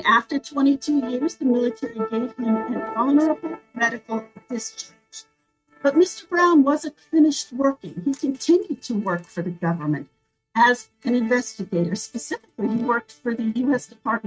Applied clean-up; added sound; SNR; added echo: neural mask model RNNoise.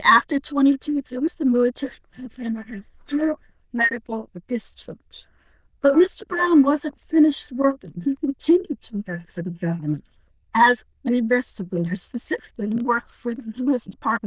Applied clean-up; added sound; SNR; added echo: neural diffusion model UNIVERSE++.